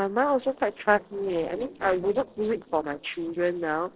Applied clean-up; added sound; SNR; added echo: neural separator model SepFormer DNS4.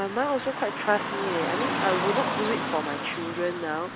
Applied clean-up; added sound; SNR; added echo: none; Car passing by / Traffic noise, roadway noise; 2 dB; none.